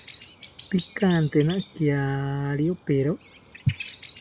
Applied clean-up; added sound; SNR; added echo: none; Bird vocalization, bird call, bird song; 10 dB; none.